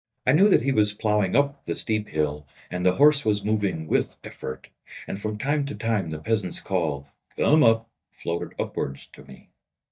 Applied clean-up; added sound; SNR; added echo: neural mask model DeepFilterNet 3.